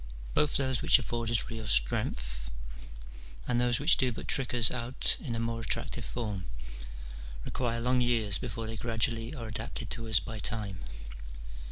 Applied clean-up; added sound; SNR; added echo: none; none; none; none.